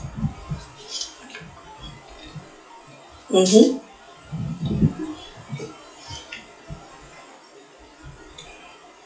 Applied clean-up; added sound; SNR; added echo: classical method WPE with log-MMSE.